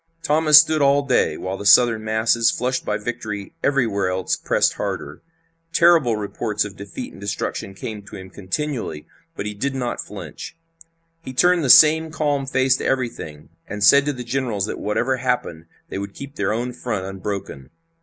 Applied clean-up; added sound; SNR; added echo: none; none; none; none.